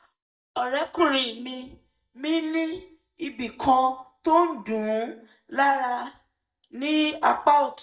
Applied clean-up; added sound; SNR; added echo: neural mask model DeepFilterNet 3.